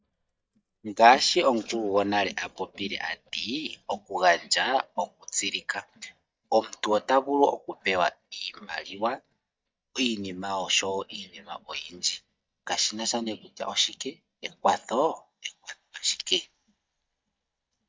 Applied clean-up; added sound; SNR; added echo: neural mask model DeepFilterNet 3.